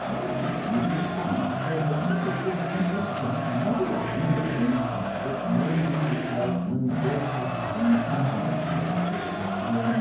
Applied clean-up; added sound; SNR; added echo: none; Crowd; 5 dB; reverberation time 0.9 s.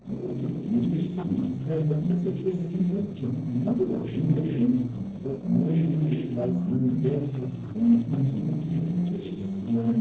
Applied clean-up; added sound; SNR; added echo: neural separator model SepFormer DNS4.